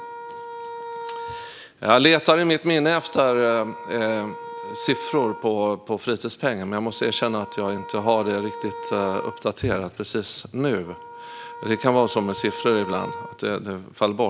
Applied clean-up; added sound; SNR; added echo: none; Wind instrument, woodwind instrument; 13 dB; none.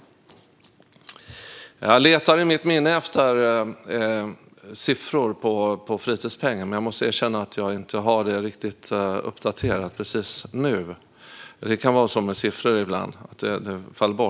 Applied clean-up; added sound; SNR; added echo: none; none; none; none.